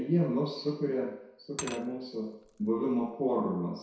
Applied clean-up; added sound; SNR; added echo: none; Glass / Liquid; 17 dB; reverberation time 0.7 s.